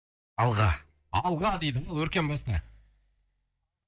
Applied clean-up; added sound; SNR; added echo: neural mask model DeepFilterNet 3.